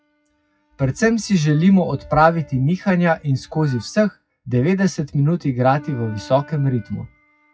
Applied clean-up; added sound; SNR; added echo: classical method WPE with log-MMSE.